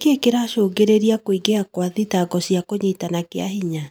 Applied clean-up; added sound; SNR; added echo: none; none; none; none.